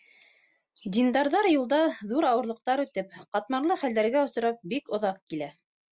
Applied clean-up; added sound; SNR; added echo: none; none; none; none.